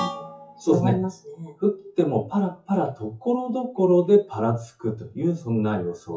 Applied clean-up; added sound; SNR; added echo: classical method WPE with log-MMSE.